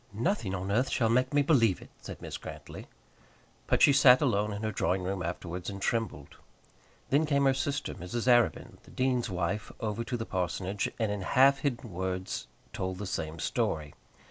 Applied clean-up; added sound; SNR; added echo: none; none; none; none.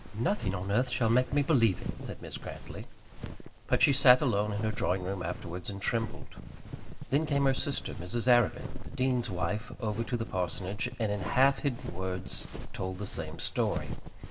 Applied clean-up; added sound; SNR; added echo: none; Walk, footsteps; 6 dB; reverberation time 1.9 s.